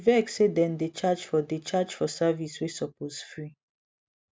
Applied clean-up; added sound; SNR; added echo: none; none; none; none.